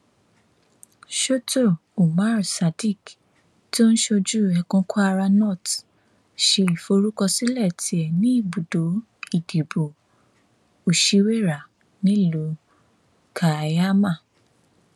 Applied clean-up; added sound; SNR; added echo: none; none; none; none.